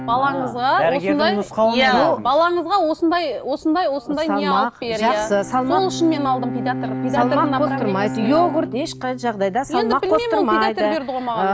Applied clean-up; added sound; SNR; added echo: none; Bowed string instrument; 12 dB; none.